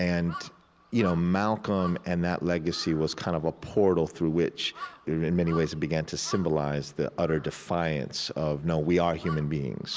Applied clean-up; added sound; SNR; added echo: none; Crow; 19 dB; none.